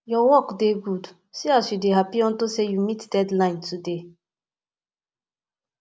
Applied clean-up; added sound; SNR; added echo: none; none; none; none.